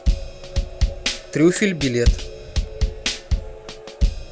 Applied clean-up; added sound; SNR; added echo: none; Drum kit; -2 dB; none.